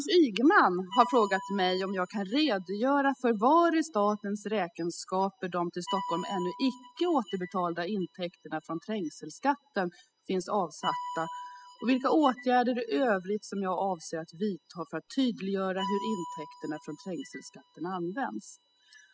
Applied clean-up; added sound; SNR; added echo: classical method spectral subtraction.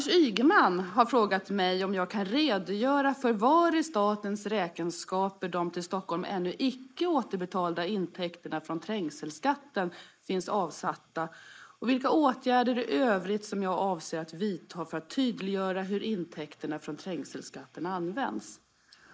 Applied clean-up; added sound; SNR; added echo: neural mask model Resemble Enhance denoiser.